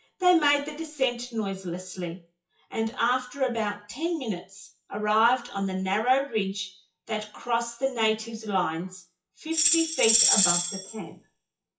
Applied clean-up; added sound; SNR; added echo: classical method WPE with log-MMSE.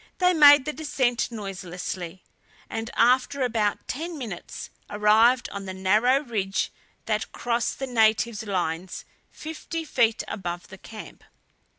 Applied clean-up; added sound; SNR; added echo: none; none; none; none.